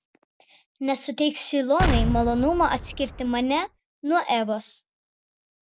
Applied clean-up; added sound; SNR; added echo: none; Explosion; 2 dB; none.